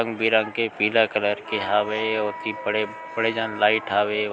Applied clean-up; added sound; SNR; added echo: none; none; none; none.